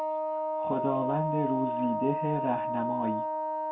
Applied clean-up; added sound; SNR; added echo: none; Wind instrument, woodwind instrument; -1 dB; reverberation time 0.2 s.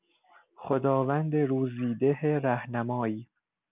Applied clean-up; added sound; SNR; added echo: none; none; none; none.